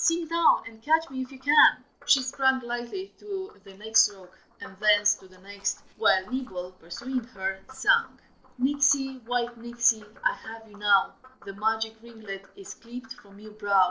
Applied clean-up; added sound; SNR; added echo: neural separator model SepFormer DNS4.